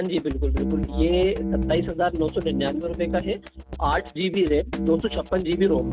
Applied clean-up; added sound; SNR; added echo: neural mask model RNNoise.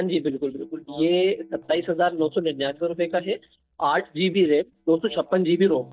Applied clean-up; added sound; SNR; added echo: neural mask model DeepFilterNet 3.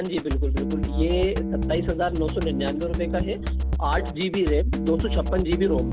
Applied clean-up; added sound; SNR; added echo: none; Drum kit; 0 dB; none.